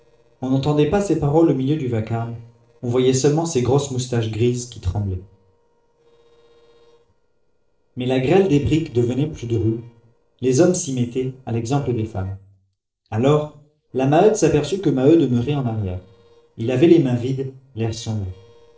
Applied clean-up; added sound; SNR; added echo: neural separator model SepFormer DNS4.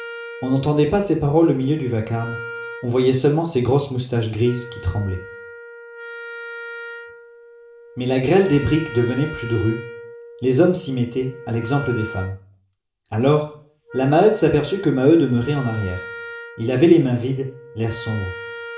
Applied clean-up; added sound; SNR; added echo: none; Wind instrument, woodwind instrument; 15 dB; reverberation time 0.5 s.